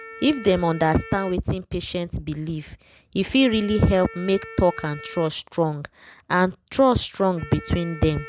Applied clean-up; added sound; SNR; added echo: none; Wind instrument, woodwind instrument; 19 dB; none.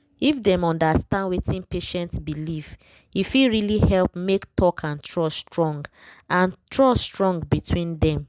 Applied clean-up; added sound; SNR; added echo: none; none; none; none.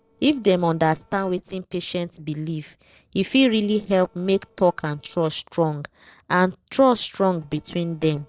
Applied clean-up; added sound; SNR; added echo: neural separator model SepFormer DNS4.